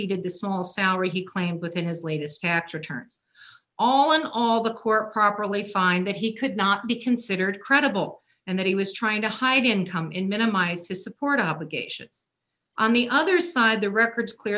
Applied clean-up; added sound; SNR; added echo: none; none; none; none.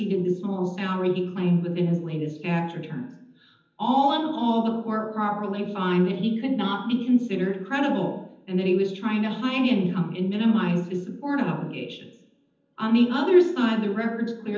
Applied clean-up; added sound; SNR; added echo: none; none; none; reverberation time 0.8 s.